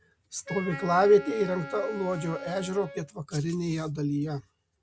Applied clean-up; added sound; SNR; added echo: none; Wind instrument, woodwind instrument; 13 dB; none.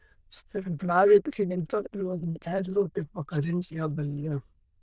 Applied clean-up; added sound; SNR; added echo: neural diffusion model UNIVERSE++.